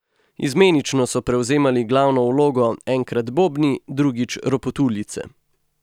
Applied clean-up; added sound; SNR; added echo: none; none; none; none.